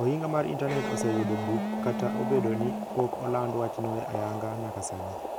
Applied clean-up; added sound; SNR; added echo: none; Electric guitar + Boiling; 2 dB; none.